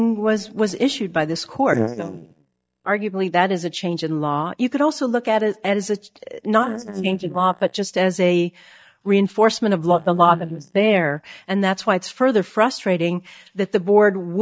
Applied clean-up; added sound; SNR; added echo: neural mask model DeepFilterNet 3.